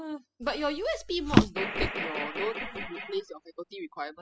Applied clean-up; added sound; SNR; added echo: classical method spectral subtraction.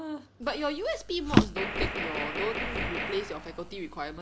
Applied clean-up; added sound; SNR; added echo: none; Gunshot, gunfire + Drawer open or close; -3 dB; none.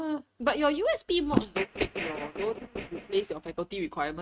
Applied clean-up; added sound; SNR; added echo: neural mask model RNNoise.